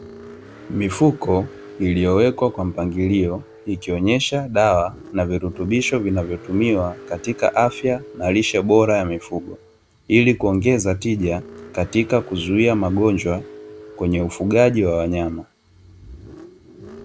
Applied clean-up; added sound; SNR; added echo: none; Car; 20 dB; none.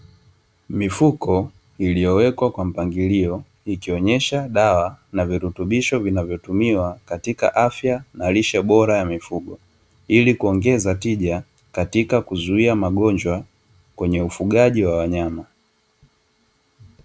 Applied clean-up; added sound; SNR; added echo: none; none; none; none.